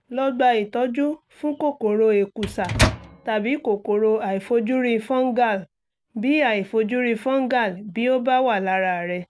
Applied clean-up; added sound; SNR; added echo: none; Microwave oven; 3 dB; none.